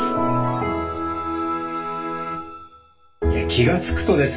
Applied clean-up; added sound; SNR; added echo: none; none; none; reverberation time 0.2 s.